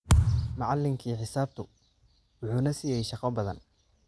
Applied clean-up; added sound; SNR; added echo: none; Thump, thud; -4 dB; none.